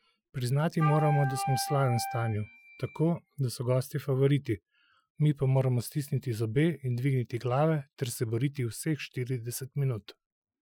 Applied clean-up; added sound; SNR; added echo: classical method Wiener filter.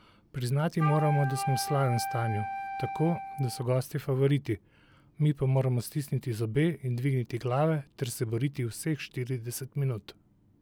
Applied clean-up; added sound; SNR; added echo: none; Wind instrument, woodwind instrument; 6 dB; none.